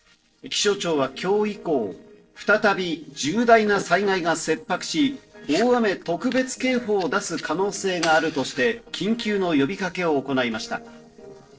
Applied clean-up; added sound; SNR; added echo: neural separator model SepFormer DNS4.